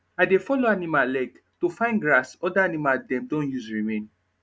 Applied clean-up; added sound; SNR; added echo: none; none; none; none.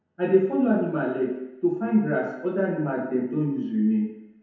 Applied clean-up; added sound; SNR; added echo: none; none; none; reverberation time 1.0 s.